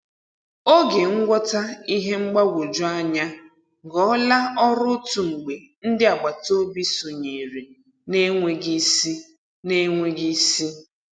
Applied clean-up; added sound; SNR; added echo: none; none; none; none.